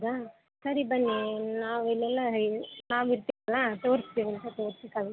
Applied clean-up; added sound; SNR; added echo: none; none; none; none.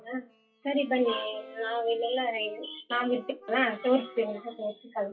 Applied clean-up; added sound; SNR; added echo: classical method WPE with log-MMSE.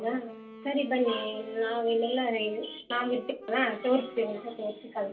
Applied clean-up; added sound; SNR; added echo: none; Wind instrument, woodwind instrument; 18 dB; reverberation time 0.3 s.